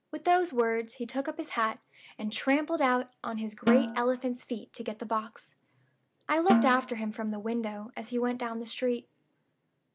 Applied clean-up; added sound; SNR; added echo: none; Snare drum; 1 dB; none.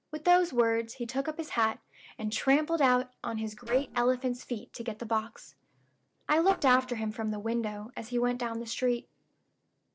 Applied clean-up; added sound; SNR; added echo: neural separator model SepFormer DNS4.